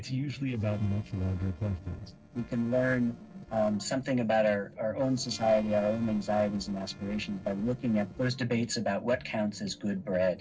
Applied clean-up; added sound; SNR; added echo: neural separator model SepFormer DNS4.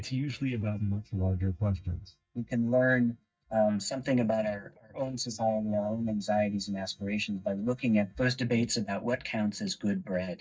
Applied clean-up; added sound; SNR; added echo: neural mask model DeepFilterNet 3.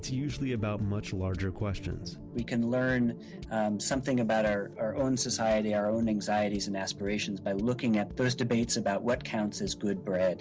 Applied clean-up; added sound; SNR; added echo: none; none; none; none.